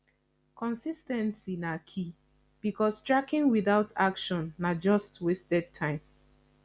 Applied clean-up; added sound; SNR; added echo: none; none; none; none.